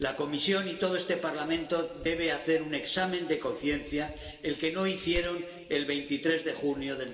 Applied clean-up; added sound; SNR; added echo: none; Crack; 18 dB; reverberation time 1.9 s.